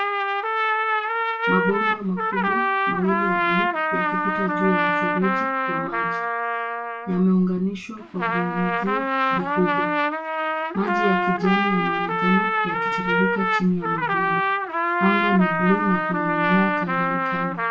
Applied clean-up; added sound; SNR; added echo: none; Trumpet; -3 dB; reverberation time 0.2 s.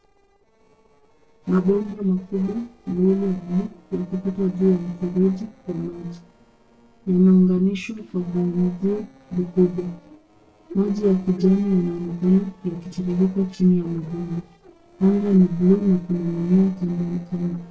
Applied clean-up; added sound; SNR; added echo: neural separator model SepFormer DNS4.